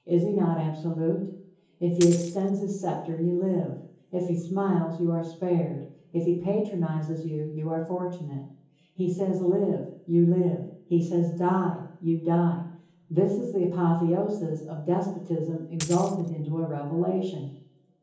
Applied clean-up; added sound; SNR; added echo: none; Coin (dropping); 11 dB; reverberation time 0.7 s.